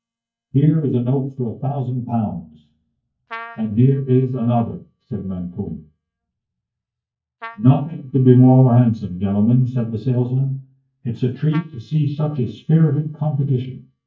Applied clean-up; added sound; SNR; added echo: neural mask model DeepFilterNet 3.